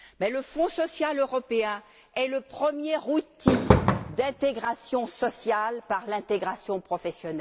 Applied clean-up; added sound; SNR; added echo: none; Fireworks; -4 dB; none.